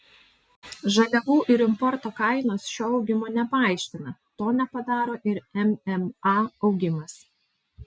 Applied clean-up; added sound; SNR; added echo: none; none; none; none.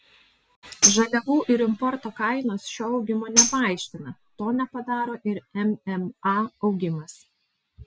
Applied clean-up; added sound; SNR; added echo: none; Tambourine; -1 dB; none.